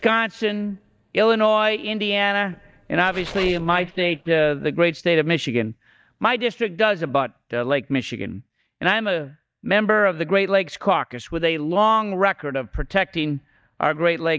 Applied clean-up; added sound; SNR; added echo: neural mask model DeepFilterNet 3.